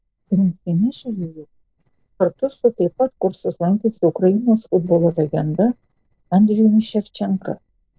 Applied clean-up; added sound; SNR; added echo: neural separator model SepFormer DNS4.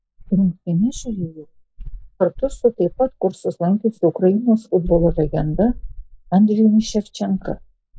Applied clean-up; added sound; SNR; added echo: classical method log-MMSE.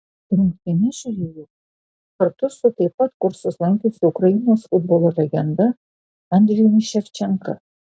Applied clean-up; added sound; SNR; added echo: none; none; none; none.